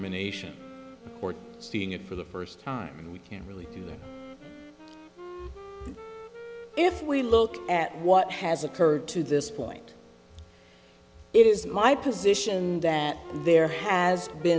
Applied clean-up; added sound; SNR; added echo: none; Wind instrument, woodwind instrument; 19 dB; none.